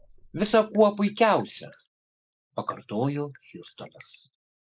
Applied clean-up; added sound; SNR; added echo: neural mask model Resemble Enhance denoiser.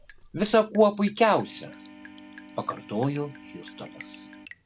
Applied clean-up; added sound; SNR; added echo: none; Organ + Drip; 19 dB; none.